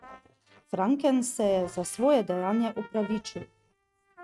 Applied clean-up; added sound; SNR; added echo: neural mask model RNNoise.